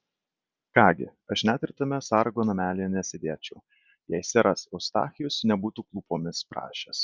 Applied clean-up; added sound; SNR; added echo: none; none; none; none.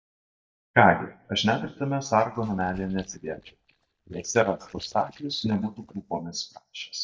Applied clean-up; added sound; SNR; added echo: neural mask model DeepFilterNet 3.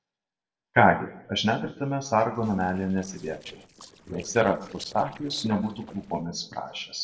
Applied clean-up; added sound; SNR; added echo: neural separator model SepFormer DNS4.